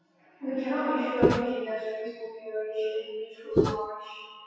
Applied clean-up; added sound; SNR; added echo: classical method WPE with log-MMSE.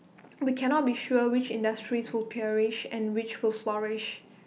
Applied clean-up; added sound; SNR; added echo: none; none; none; none.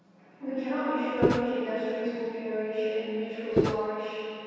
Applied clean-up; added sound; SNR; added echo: none; Walk, footsteps; -4 dB; reverberation time 2.2 s.